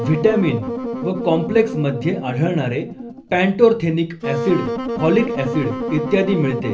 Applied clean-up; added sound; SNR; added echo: none; Wind instrument, woodwind instrument; 7 dB; reverberation time 0.3 s.